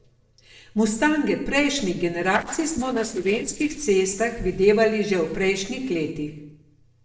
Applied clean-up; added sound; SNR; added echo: neural separator model SepFormer DNS4.